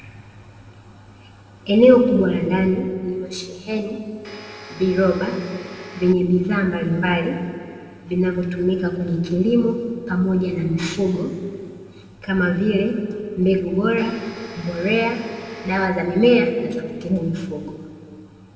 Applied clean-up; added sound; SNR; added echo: none; Domestic sounds, home sounds; 17 dB; reverberation time 1.8 s.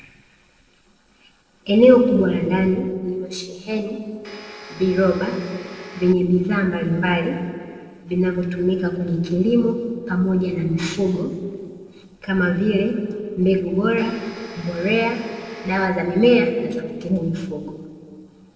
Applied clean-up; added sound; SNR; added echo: neural separator model SepFormer DNS4.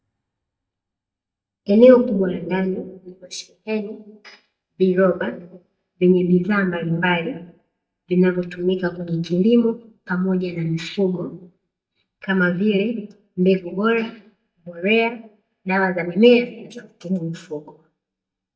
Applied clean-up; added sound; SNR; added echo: neural mask model DeepFilterNet 3.